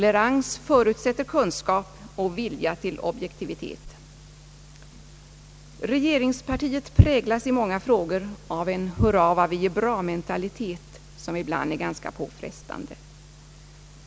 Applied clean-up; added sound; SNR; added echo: none; none; none; none.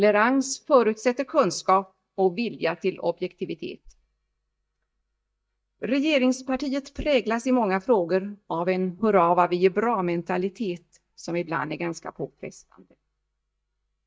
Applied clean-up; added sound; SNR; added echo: neural mask model DeepFilterNet 3.